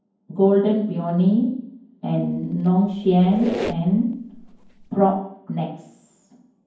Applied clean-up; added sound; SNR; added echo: none; Squeak; 13 dB; reverberation time 0.9 s.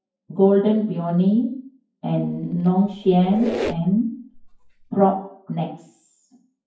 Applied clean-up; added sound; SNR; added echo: classical method WPE with log-MMSE.